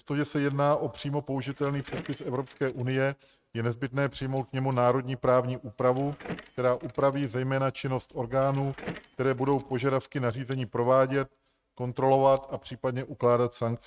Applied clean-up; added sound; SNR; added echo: neural mask model RNNoise.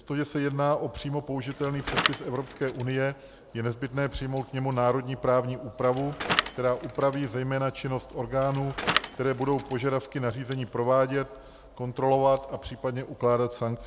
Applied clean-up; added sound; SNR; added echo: none; Bicycle; 6 dB; none.